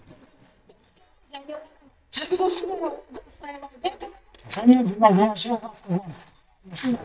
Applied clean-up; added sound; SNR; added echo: neural mask model DeepFilterNet 3.